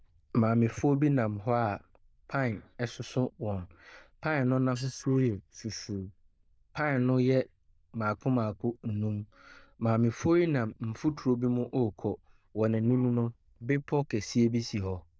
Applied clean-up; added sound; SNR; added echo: neural diffusion model UNIVERSE++.